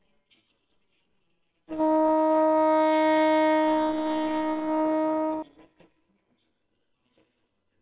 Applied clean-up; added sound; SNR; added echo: neural separator model SepFormer WHAMR!.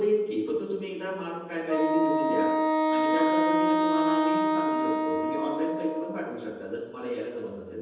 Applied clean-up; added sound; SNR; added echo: none; Wind instrument, woodwind instrument; -4 dB; reverberation time 1.1 s.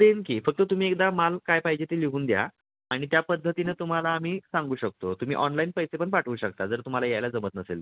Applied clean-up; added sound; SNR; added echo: none; none; none; none.